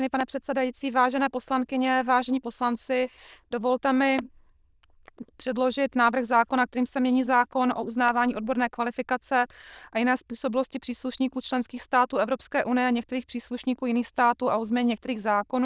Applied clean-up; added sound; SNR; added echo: neural diffusion model UNIVERSE++.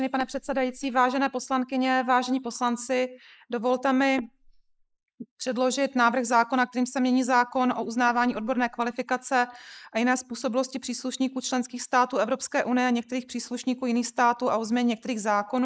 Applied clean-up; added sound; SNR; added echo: neural mask model Resemble Enhance denoiser.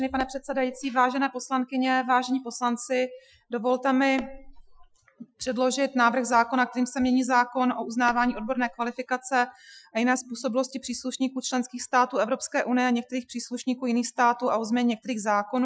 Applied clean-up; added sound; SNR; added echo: classical method Wiener filter.